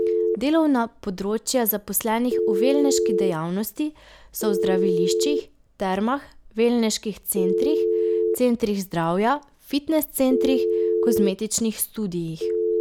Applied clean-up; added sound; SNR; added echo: none; Telephone; 1 dB; none.